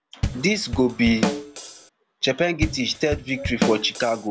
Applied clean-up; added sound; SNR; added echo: none; Drum kit; 4 dB; none.